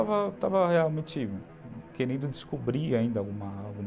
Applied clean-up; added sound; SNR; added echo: none; Bowed string instrument; 19 dB; none.